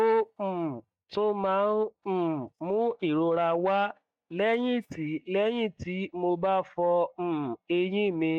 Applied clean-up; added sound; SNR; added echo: neural mask model DeepFilterNet 3.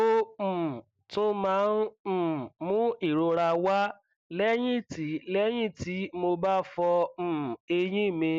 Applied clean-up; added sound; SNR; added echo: none; none; none; none.